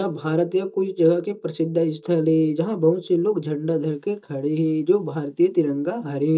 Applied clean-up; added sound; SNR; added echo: neural mask model DeepFilterNet 3.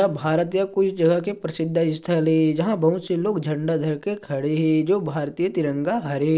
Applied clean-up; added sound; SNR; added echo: none; none; none; none.